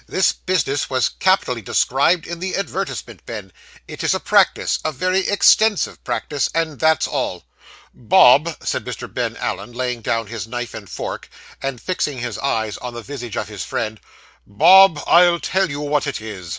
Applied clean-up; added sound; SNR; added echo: none; none; none; none.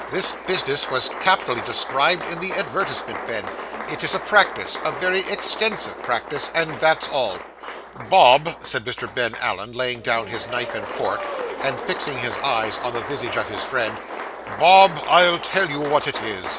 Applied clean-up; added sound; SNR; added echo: none; Applause; 10 dB; none.